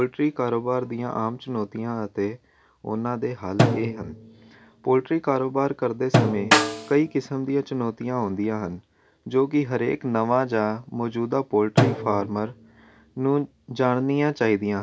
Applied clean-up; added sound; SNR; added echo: none; Snare drum + Drum; 1 dB; none.